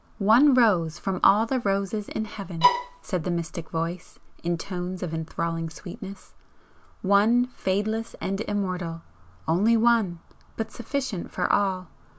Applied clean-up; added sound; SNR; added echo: none; Bowed string instrument; -2 dB; none.